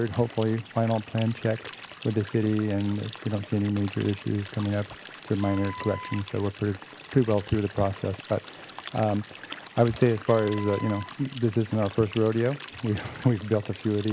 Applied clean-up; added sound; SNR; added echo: none; Stream + Wind instrument, woodwind instrument; 15 dB; none.